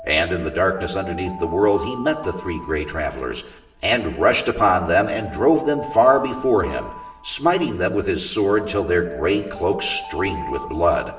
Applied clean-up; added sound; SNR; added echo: none; Alarm; 15 dB; reverberation time 0.8 s.